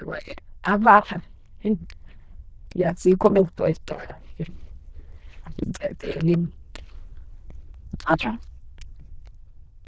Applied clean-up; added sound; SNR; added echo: neural diffusion model UNIVERSE++.